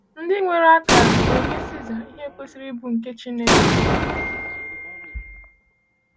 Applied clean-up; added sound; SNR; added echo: none; Explosion; -3 dB; none.